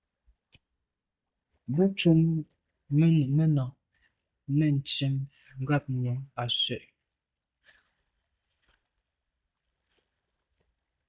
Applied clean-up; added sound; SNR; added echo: neural mask model DeepFilterNet 3.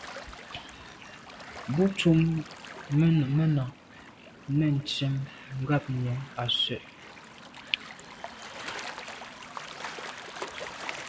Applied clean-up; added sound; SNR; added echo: none; Gull, seagull / Waves, surf; 13 dB; none.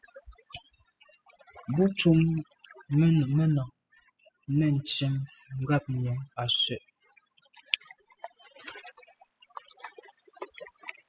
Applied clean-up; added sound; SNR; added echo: classical method spectral subtraction.